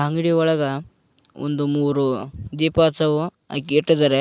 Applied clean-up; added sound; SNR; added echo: none; none; none; none.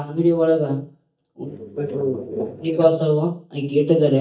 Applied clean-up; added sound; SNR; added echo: neural mask model DeepFilterNet 3.